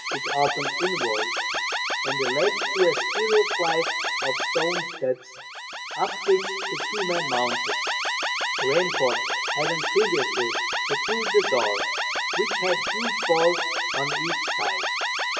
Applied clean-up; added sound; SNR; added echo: classical method WPE with log-MMSE.